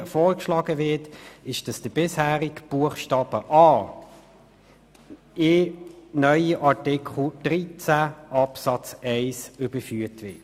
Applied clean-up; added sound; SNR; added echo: none; none; none; none.